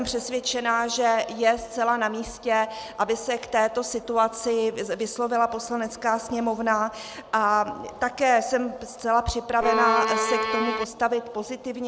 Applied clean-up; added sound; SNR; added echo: none; Bowed string instrument; -1 dB; none.